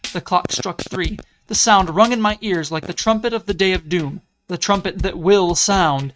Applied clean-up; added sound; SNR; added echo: neural mask model RNNoise.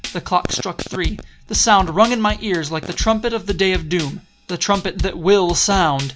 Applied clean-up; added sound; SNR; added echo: none; Drum kit; 11 dB; none.